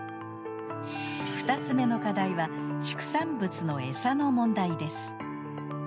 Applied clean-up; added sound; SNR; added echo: none; Bowed string instrument; 11 dB; none.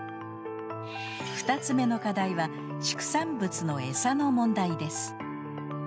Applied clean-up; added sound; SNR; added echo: none; none; none; none.